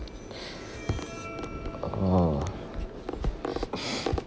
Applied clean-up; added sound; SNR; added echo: none; Bowed string instrument; 17 dB; none.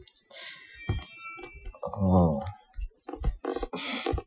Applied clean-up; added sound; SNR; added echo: classical method Wiener filter.